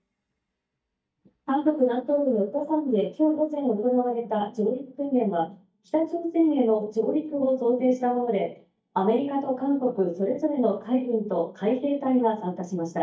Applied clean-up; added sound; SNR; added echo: neural mask model DeepFilterNet 3.